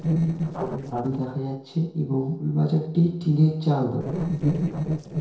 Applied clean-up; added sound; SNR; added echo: neural separator model SepFormer DNS4.